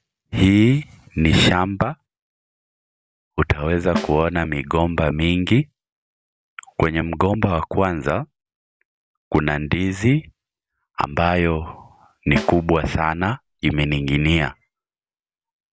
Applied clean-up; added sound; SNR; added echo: none; Snare drum; 10 dB; none.